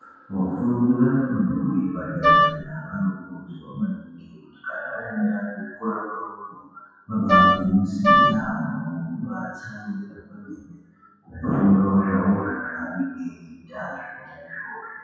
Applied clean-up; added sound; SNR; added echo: classical method WPE with log-MMSE.